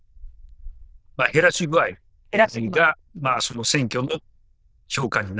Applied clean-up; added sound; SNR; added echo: neural diffusion model UNIVERSE++.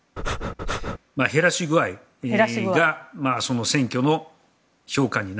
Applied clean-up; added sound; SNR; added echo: none; Breathing; 4 dB; none.